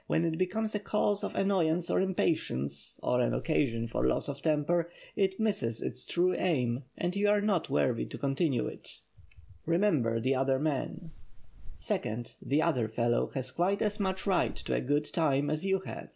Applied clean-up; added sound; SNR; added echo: none; Wind; 10 dB; none.